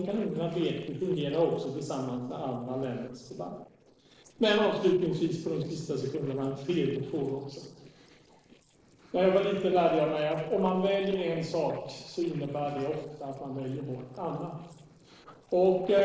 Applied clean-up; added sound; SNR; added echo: neural separator model SepFormer DNS4.